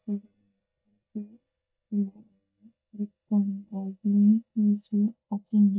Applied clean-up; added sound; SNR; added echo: neural mask model DeepFilterNet 3.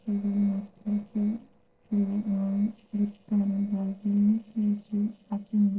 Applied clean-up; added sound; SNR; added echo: neural separator model SepFormer DNS4.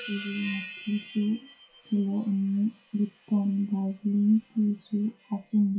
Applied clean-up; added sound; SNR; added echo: classical method WPE with log-MMSE.